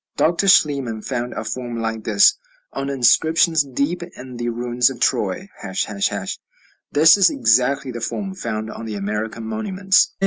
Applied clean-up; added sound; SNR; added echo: none; none; none; none.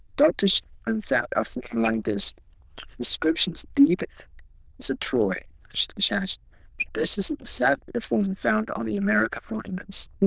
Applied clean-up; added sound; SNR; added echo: neural diffusion model UNIVERSE++.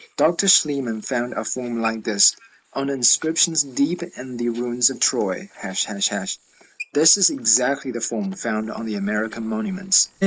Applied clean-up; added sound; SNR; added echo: neural mask model Resemble Enhance denoiser.